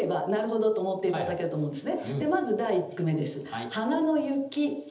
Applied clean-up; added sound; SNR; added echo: none; none; none; reverberation time 1.2 s.